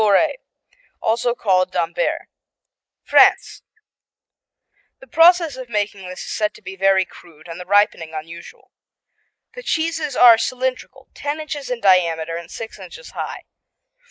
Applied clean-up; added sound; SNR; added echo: neural mask model Resemble Enhance denoiser.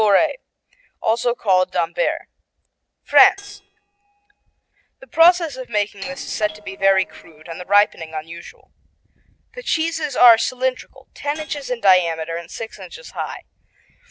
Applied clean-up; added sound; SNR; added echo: neural separator model SepFormer DNS4.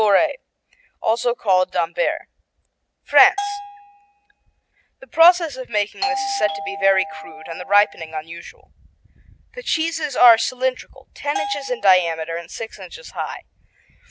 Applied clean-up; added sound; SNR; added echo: none; Bell + Doorbell; 8 dB; none.